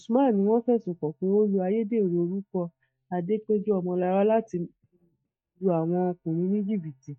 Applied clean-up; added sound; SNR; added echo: neural mask model DeepFilterNet 3.